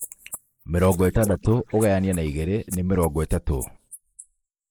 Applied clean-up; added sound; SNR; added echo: neural mask model Resemble Enhance denoiser.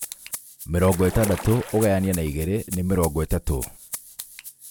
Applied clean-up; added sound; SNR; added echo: none; Splash, splatter + Rattle (instrument); 13 dB; none.